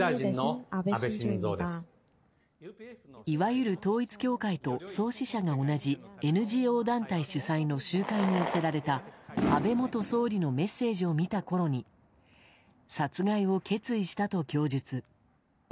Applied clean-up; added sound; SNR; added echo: none; Fireworks; 12 dB; none.